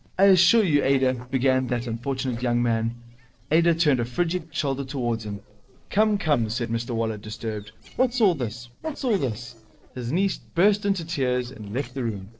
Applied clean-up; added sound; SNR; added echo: neural separator model SepFormer DNS4.